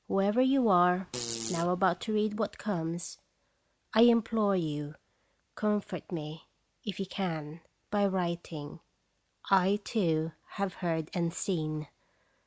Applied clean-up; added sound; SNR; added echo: none; Fart; 11 dB; none.